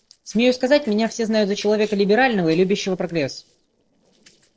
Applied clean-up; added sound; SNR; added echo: neural separator model SepFormer DNS4.